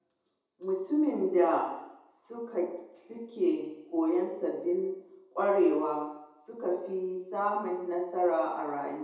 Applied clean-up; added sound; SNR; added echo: none; none; none; reverberation time 0.8 s.